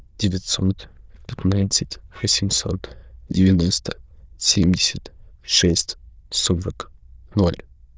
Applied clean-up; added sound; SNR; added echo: neural diffusion model UNIVERSE++.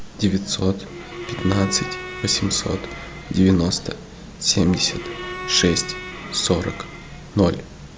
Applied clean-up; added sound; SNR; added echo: none; Bowed string instrument; 12 dB; none.